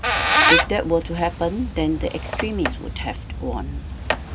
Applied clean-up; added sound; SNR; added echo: none; Squeak; -3 dB; none.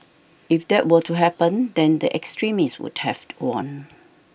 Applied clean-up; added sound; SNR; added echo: none; none; none; none.